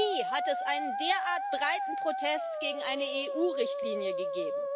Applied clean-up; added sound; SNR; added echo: none; Musical instrument; 0 dB; none.